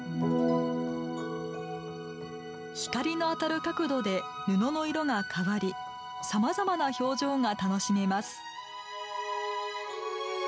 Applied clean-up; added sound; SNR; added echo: none; Chink, clink; 17 dB; none.